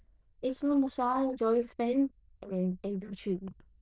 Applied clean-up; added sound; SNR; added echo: neural diffusion model UNIVERSE++.